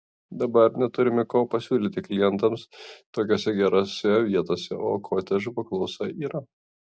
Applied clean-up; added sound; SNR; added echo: none; none; none; none.